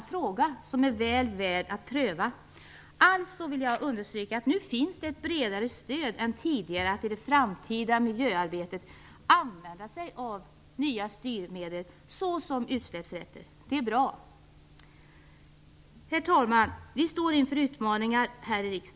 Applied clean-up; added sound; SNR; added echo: none; none; none; none.